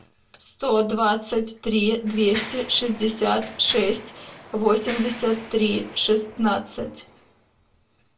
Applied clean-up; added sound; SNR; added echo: none; Mechanisms; 17 dB; reverberation time 0.2 s.